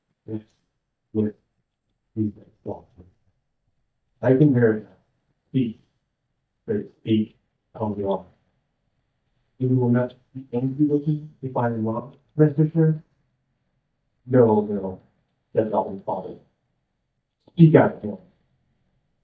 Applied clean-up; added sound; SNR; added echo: neural mask model DeepFilterNet 3.